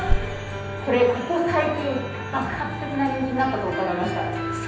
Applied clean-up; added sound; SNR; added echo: none; Thump, thud; 1 dB; reverberation time 0.9 s.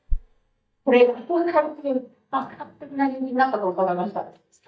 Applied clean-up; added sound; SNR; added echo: neural mask model DeepFilterNet 3.